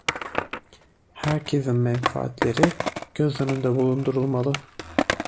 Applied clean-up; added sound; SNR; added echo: none; Skateboard; 4 dB; none.